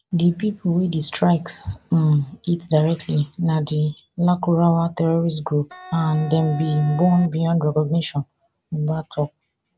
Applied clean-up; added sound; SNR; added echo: none; Wind instrument, woodwind instrument; 15 dB; none.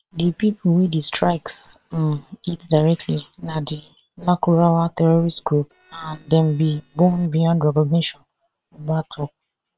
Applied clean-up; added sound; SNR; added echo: neural separator model SepFormer WHAM!.